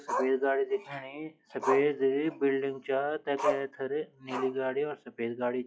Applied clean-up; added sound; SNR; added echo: classical method log-MMSE.